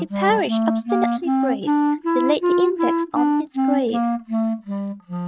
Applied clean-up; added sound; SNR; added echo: neural mask model RNNoise.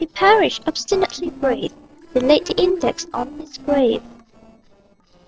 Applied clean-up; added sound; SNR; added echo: neural separator model SepFormer DNS4.